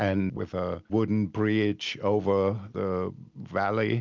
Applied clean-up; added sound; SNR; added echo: none; none; none; none.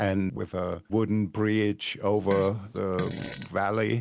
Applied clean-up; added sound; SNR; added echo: none; Fart; 10 dB; none.